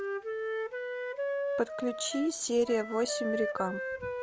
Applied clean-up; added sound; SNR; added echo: none; Wind instrument, woodwind instrument; 2 dB; none.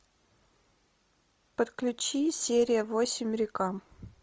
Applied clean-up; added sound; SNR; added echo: none; none; none; none.